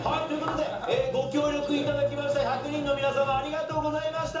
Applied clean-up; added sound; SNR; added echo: none; Bowed string instrument; 16 dB; reverberation time 0.6 s.